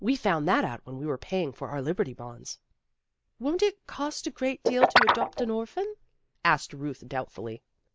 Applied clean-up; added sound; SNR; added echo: neural mask model Resemble Enhance denoiser.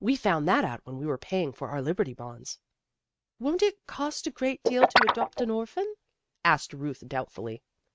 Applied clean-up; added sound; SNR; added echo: neural mask model RNNoise.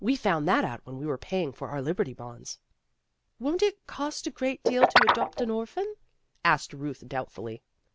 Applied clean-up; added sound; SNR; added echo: none; Guitar; -3 dB; none.